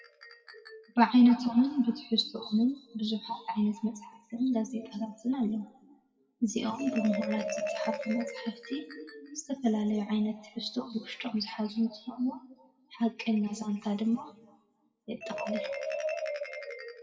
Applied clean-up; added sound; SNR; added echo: classical method WPE with log-MMSE.